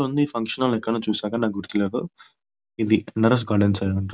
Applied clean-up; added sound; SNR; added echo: none; none; none; none.